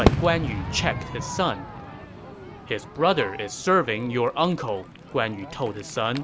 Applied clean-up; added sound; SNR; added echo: none; Crowd / Fireworks; 4 dB; none.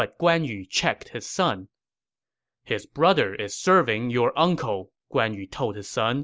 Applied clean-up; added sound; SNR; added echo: none; none; none; none.